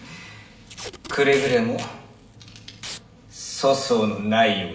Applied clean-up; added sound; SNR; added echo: none; Packing tape, duct tape; 16 dB; reverberation time 0.8 s.